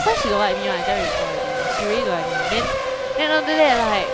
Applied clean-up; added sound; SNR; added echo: none; Race car, auto racing; 0 dB; none.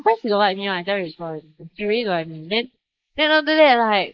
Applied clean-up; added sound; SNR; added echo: neural mask model Resemble Enhance denoiser.